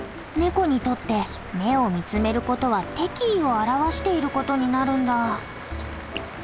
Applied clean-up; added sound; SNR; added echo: none; none; none; none.